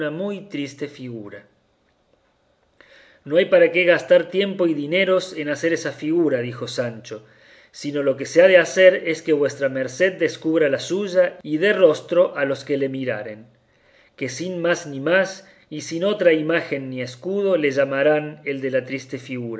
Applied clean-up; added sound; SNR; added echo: none; none; none; none.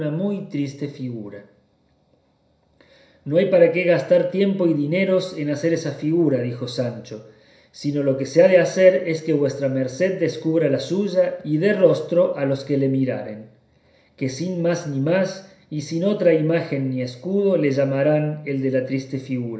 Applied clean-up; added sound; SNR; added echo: none; none; none; reverberation time 0.5 s.